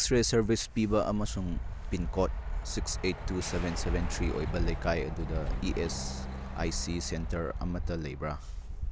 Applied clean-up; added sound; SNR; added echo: none; Truck + Explosion; 11 dB; none.